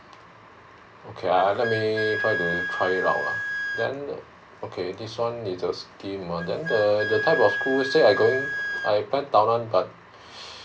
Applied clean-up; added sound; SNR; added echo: none; Wind instrument, woodwind instrument; 7 dB; none.